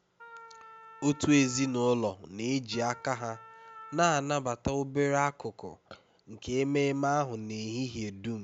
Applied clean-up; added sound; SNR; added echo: none; Wind instrument, woodwind instrument; 19 dB; none.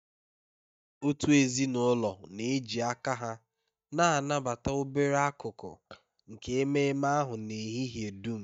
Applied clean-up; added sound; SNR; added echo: neural mask model DeepFilterNet 3.